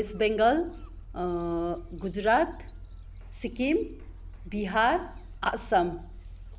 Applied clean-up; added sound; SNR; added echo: none; Gull, seagull; 14 dB; none.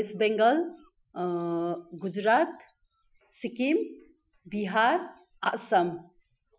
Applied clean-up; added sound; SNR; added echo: classical method Wiener filter.